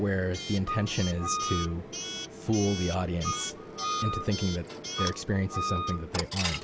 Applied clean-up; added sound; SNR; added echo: none; Coin (dropping) / Alarm + Wind instrument, woodwind instrument; 4 dB; none.